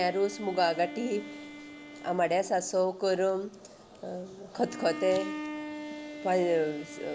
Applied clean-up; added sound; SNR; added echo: none; Bowed string instrument; 12 dB; none.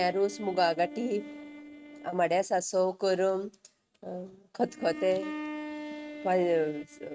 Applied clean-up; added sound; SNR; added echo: neural mask model RNNoise.